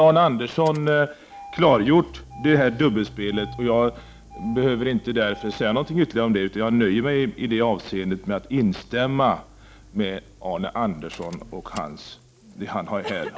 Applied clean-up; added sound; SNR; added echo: none; Engine starting; 20 dB; none.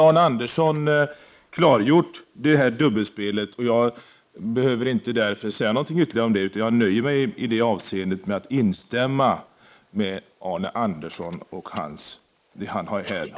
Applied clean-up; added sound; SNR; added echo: neural mask model Resemble Enhance denoiser.